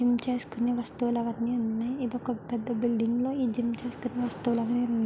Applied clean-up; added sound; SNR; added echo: none; none; none; none.